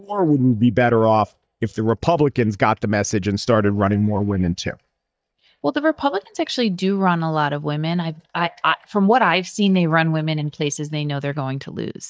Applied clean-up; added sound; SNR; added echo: neural mask model DeepFilterNet 3.